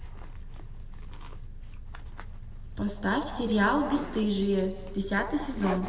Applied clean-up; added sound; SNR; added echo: none; Zipper (clothing); 16 dB; reverberation time 1.6 s.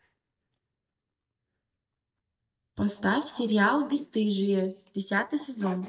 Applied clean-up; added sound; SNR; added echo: neural mask model DeepFilterNet 3.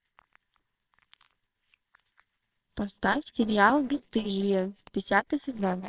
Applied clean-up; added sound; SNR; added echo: neural separator model SepFormer WHAMR!.